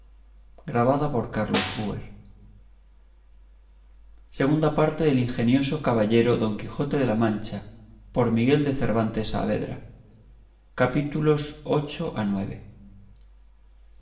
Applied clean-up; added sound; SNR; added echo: none; Snare drum; 8 dB; reverberation time 1.0 s.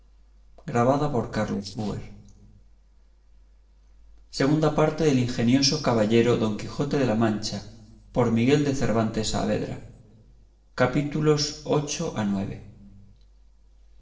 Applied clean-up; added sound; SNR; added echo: neural separator model SepFormer DNS4.